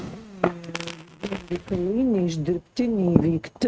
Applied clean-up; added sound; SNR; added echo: neural mask model RNNoise.